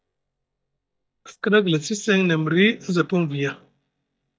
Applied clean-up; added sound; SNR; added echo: neural mask model DeepFilterNet 3.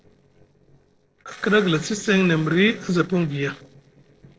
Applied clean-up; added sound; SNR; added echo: neural separator model SepFormer DNS4.